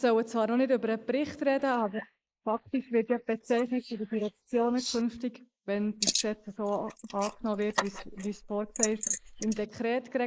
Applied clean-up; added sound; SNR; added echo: neural mask model Resemble Enhance denoiser.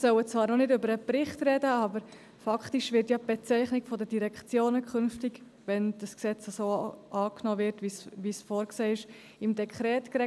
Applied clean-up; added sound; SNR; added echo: none; none; none; none.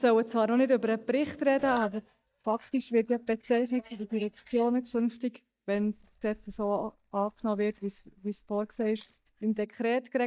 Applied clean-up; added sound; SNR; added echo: neural mask model DeepFilterNet 3.